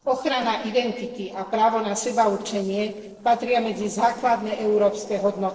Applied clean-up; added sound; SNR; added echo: neural separator model SepFormer DNS4.